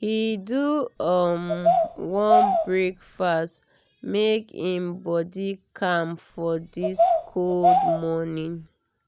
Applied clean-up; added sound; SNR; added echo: none; Bird vocalization, bird call, bird song; -2 dB; none.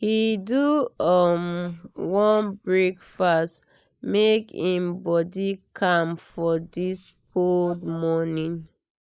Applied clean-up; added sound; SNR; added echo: neural mask model Resemble Enhance denoiser.